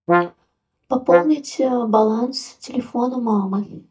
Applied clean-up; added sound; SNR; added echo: neural mask model DeepFilterNet 3.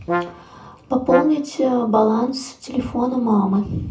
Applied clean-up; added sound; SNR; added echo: none; Brass instrument; 7 dB; reverberation time 0.3 s.